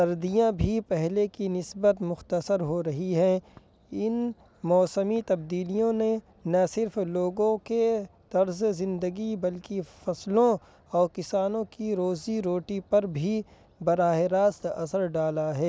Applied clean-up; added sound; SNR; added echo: none; none; none; none.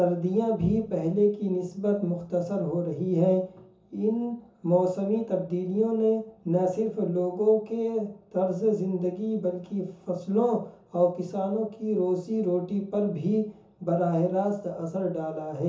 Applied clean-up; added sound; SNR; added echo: none; none; none; reverberation time 0.6 s.